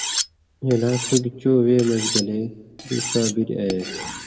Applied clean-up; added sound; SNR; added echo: none; Cutlery, silverware; 7 dB; reverberation time 1.2 s.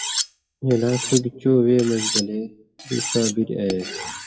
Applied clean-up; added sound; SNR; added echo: classical method WPE with log-MMSE.